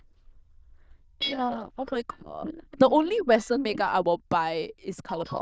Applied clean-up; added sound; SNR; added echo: neural diffusion model UNIVERSE++.